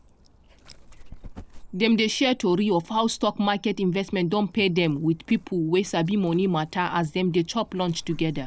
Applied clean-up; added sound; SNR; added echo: none; Dog; 20 dB; none.